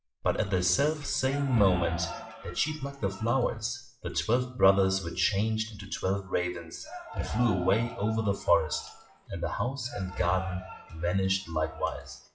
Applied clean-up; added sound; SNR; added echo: classical method WPE with log-MMSE.